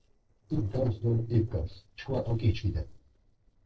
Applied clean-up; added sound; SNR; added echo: neural separator model SepFormer DNS4.